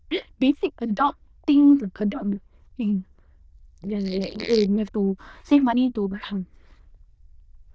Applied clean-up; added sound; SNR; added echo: neural diffusion model UNIVERSE++.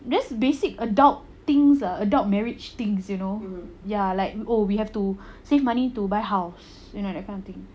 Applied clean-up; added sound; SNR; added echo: none; none; none; none.